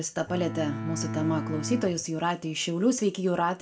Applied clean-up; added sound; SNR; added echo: none; Bowed string instrument; 6 dB; reverberation time 0.3 s.